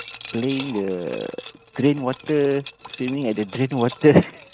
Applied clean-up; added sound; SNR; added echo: neural mask model RNNoise.